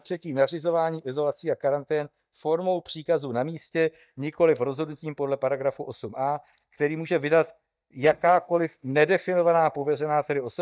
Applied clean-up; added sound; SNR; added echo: neural mask model DeepFilterNet 3.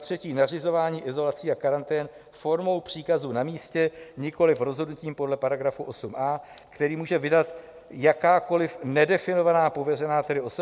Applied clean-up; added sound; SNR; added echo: none; none; none; none.